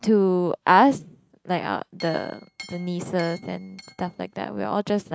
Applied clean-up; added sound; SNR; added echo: neural mask model RNNoise.